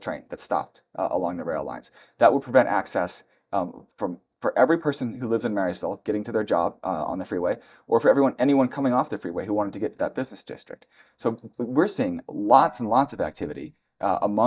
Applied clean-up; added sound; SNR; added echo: neural mask model DeepFilterNet 3.